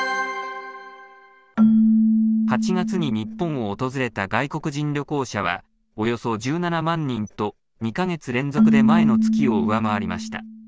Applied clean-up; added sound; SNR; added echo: none; Keyboard (musical); -3 dB; none.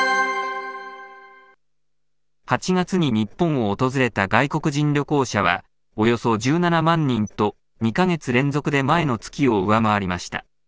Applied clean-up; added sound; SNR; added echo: none; none; none; none.